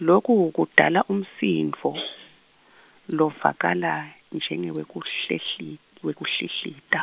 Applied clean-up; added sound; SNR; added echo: none; none; none; none.